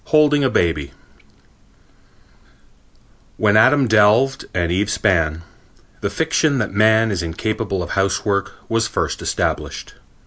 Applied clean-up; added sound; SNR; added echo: none; none; none; none.